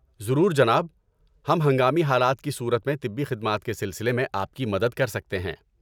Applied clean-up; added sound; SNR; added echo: none; none; none; none.